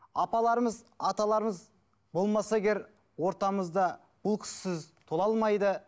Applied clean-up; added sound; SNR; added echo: none; none; none; none.